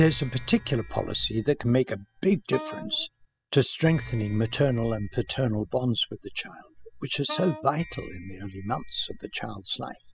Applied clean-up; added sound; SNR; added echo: classical method spectral subtraction.